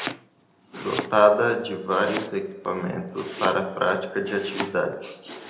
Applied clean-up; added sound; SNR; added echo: none; Domestic sounds, home sounds; 12 dB; reverberation time 0.8 s.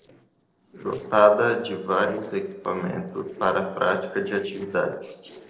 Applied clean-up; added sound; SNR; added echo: neural separator model SepFormer DNS4.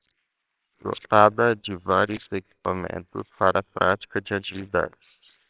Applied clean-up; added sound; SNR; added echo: neural separator model SepFormer WHAMR!.